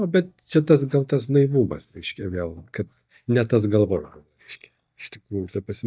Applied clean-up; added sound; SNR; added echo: neural mask model DeepFilterNet 3.